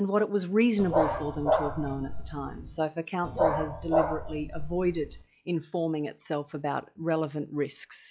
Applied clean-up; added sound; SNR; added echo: classical method log-MMSE.